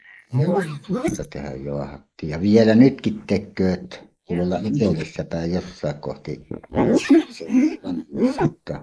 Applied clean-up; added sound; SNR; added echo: neural mask model Resemble Enhance denoiser.